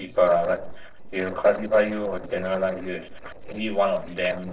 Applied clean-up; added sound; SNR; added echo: neural separator model SepFormer DNS4.